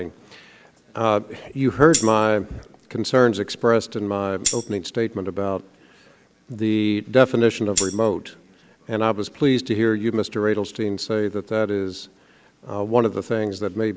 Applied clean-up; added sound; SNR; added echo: none; Tambourine; 5 dB; none.